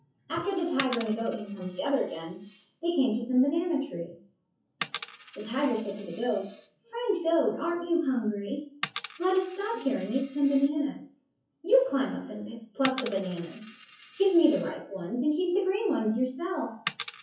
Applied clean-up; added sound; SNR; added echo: classical method WPE with log-MMSE.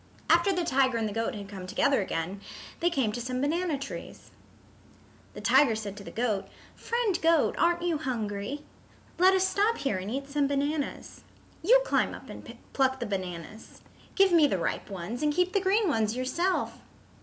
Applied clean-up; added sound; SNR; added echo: none; none; none; none.